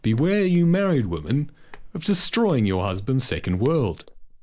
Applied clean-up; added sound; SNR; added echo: neural mask model Resemble Enhance denoiser.